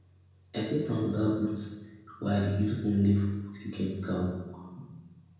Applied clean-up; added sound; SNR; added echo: none; none; none; reverberation time 1.0 s.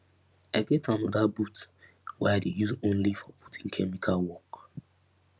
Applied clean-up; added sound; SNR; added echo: none; none; none; none.